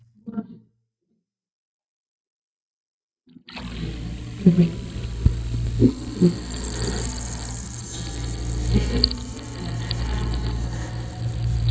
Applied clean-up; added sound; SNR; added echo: neural mask model DeepFilterNet 3.